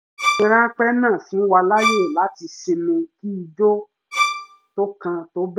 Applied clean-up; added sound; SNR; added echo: none; Bowed string instrument; 4 dB; none.